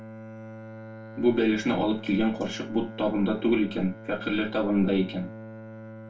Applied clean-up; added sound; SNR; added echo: none; Bowed string instrument; 14 dB; reverberation time 0.2 s.